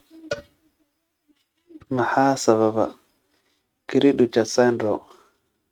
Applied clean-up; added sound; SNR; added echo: neural mask model RNNoise.